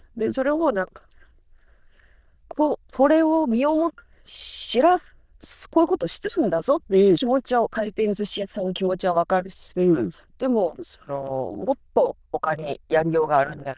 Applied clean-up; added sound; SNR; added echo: neural diffusion model UNIVERSE++.